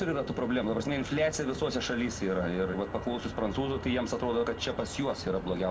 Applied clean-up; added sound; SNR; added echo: none; Motor vehicle (road); 11 dB; reverberation time 1.1 s.